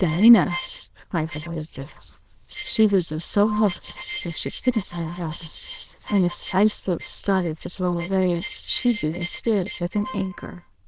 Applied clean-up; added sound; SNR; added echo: neural diffusion model UNIVERSE++.